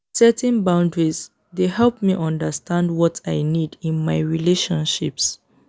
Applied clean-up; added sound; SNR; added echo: none; none; none; none.